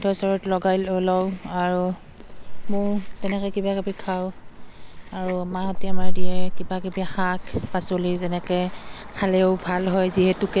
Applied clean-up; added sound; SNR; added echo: none; Chewing, mastication; -4 dB; none.